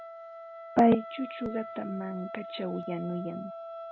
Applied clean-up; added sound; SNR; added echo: none; Wind instrument, woodwind instrument; 11 dB; none.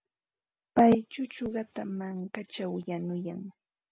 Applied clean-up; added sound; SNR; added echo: none; none; none; none.